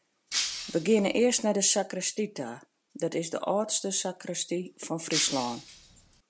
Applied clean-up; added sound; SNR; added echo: none; Shatter; 6 dB; none.